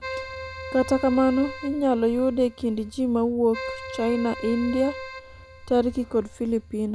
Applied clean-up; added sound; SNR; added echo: none; Keyboard (musical); 13 dB; none.